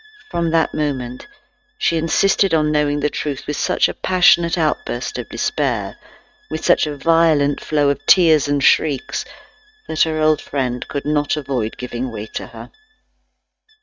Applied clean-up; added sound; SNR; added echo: neural mask model RNNoise.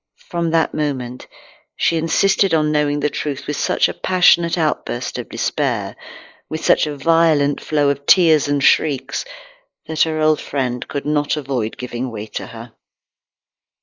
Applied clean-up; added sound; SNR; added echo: neural mask model Resemble Enhance denoiser.